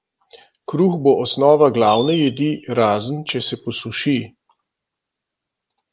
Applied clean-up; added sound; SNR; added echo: none; Fireworks; 17 dB; none.